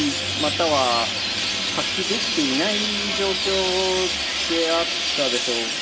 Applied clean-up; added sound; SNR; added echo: none; Chirp, tweet; 0 dB; reverberation time 1.5 s.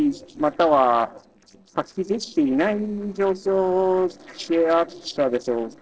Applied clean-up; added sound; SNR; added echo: neural separator model SepFormer DNS4.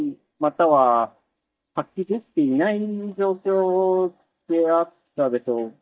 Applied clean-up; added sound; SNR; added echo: neural mask model DeepFilterNet 3.